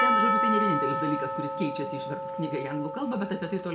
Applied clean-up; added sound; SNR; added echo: none; Percussion; -3 dB; reverberation time 0.5 s.